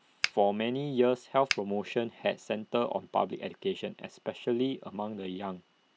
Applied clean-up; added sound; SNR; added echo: none; Finger snapping; 3 dB; none.